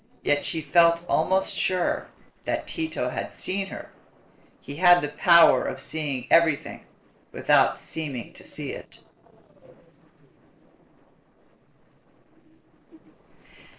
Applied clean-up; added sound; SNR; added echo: neural separator model SepFormer DNS4.